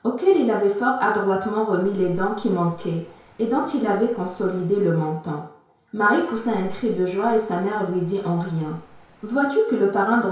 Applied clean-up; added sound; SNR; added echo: none; Cricket; 19 dB; reverberation time 0.6 s.